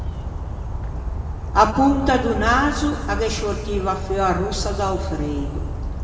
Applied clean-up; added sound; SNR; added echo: none; Bird vocalization, bird call, bird song; 4 dB; reverberation time 2.2 s.